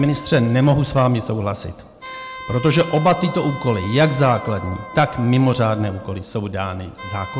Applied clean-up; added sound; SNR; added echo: none; Wind instrument, woodwind instrument; 16 dB; none.